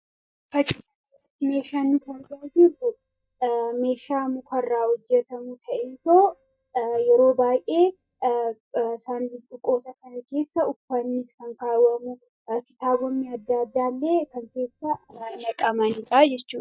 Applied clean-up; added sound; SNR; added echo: neural mask model DeepFilterNet 3.